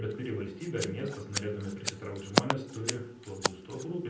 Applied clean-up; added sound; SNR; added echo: none; Scissors; -1 dB; reverberation time 0.6 s.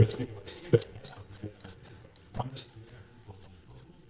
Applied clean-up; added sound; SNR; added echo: neural mask model DeepFilterNet 3.